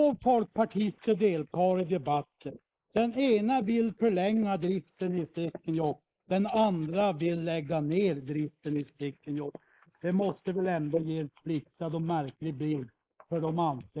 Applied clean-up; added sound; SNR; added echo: neural mask model Resemble Enhance denoiser.